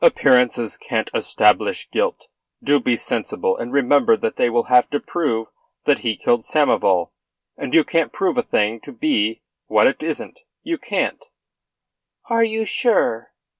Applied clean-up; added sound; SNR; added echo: none; none; none; none.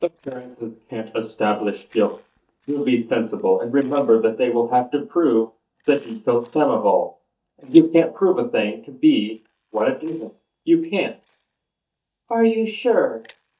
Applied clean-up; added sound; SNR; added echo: neural mask model DeepFilterNet 3.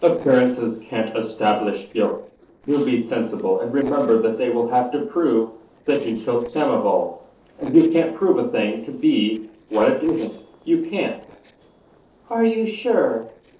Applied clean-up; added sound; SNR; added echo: neural separator model SepFormer DNS4.